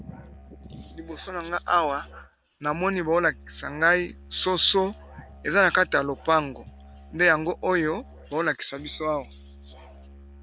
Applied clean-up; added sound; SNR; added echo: none; Musical instrument; 20 dB; none.